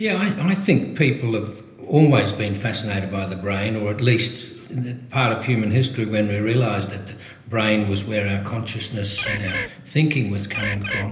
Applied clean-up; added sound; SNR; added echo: none; Bird; 5 dB; reverberation time 0.8 s.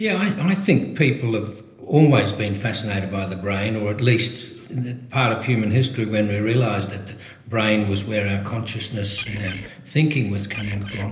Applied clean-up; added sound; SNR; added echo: neural separator model SepFormer DNS4.